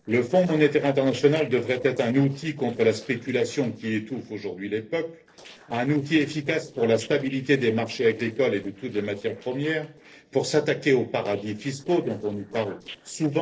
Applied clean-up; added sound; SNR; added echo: neural separator model SepFormer DNS4.